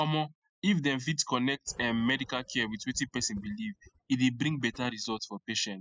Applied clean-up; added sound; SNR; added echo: classical method spectral subtraction.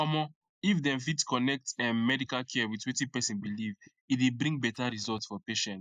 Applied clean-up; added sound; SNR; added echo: neural mask model Resemble Enhance denoiser.